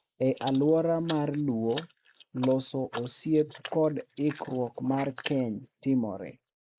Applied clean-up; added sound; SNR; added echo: neural mask model Resemble Enhance denoiser.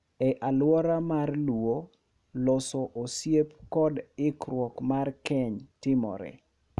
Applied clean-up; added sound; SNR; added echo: none; none; none; none.